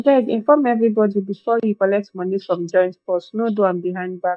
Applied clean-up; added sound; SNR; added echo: neural mask model DeepFilterNet 3.